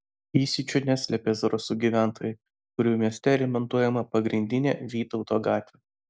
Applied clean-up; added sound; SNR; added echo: none; none; none; none.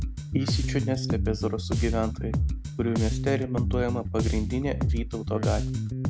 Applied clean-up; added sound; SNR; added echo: none; Bass guitar; -2 dB; none.